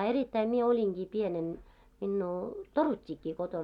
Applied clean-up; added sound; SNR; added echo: none; none; none; none.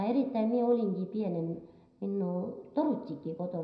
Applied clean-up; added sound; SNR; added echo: none; none; none; reverberation time 0.7 s.